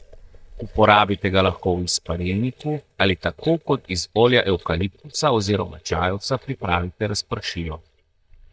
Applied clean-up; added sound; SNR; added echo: neural mask model DeepFilterNet 3.